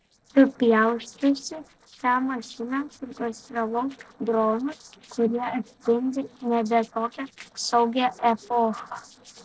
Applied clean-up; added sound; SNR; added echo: neural separator model SepFormer DNS4.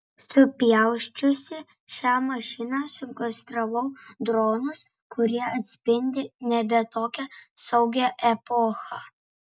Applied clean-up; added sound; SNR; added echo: none; none; none; none.